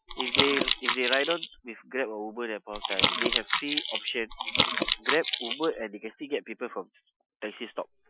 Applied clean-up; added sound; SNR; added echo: classical method Wiener filter.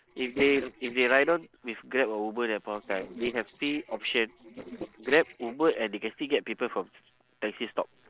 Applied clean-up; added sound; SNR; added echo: neural separator model SepFormer DNS4.